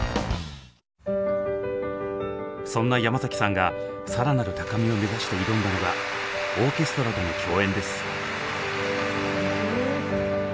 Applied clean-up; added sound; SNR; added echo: none; none; none; none.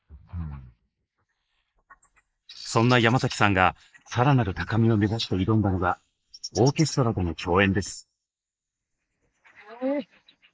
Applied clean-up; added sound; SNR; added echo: neural mask model Resemble Enhance denoiser.